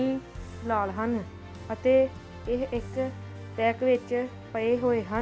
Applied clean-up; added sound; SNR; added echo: none; Musical instrument; 13 dB; none.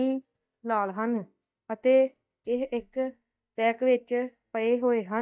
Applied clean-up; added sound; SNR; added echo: neural mask model DeepFilterNet 3.